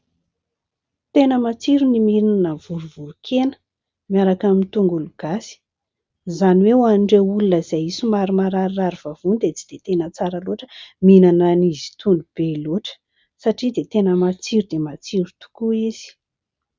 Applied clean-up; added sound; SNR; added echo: none; none; none; none.